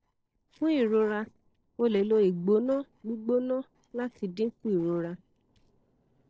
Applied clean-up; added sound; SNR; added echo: neural separator model SepFormer DNS4.